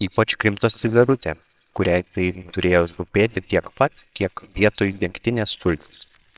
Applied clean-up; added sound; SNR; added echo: neural separator model SepFormer WHAMR!.